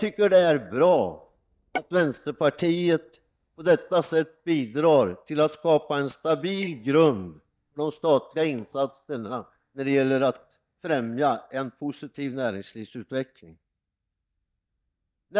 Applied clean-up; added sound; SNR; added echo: neural mask model DeepFilterNet 3.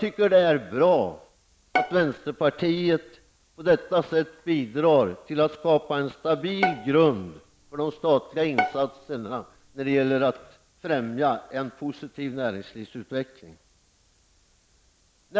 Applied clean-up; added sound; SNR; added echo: none; Bowed string instrument; 7 dB; none.